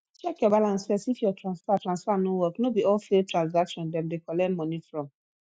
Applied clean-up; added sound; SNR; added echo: none; none; none; none.